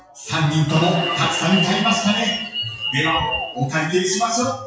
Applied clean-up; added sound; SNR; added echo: classical method WPE with log-MMSE.